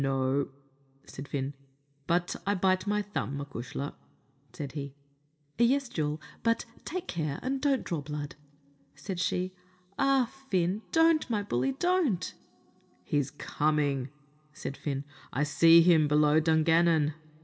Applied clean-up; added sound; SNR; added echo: none; none; none; reverberation time 0.5 s.